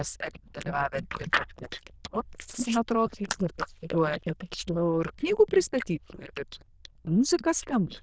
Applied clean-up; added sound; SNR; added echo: neural diffusion model UNIVERSE++.